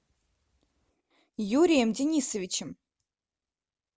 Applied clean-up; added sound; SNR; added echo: none; none; none; none.